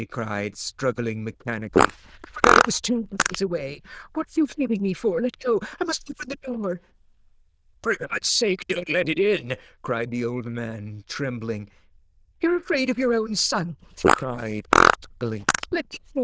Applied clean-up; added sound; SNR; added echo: neural diffusion model UNIVERSE++.